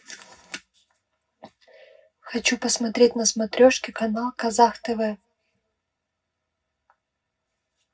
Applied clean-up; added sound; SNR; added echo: none; none; none; reverberation time 0.3 s.